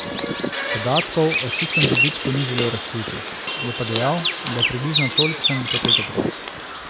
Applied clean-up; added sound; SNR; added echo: none; Bird vocalization, bird call, bird song; -2 dB; none.